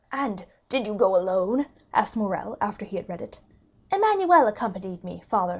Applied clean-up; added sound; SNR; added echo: none; none; none; none.